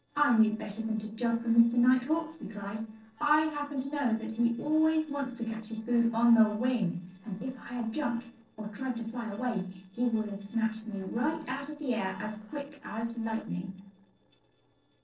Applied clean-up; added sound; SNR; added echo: neural separator model SepFormer DNS4.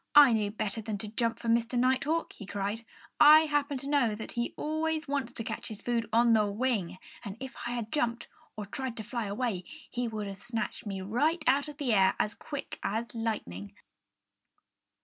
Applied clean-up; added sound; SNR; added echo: none; none; none; none.